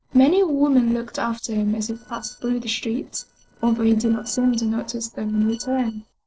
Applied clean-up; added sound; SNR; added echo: neural separator model SepFormer DNS4.